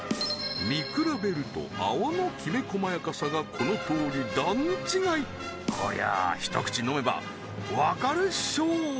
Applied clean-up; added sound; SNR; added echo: none; Snare drum + Keyboard (musical); 11 dB; none.